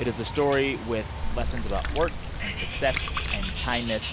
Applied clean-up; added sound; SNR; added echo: none; Bird + Water / Liquid; 1 dB; none.